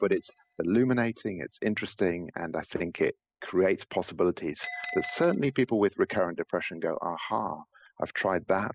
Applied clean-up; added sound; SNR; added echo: classical method spectral subtraction.